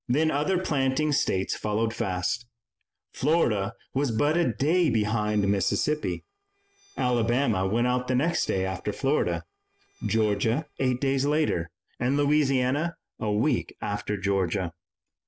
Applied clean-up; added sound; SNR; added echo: neural separator model SepFormer DNS4.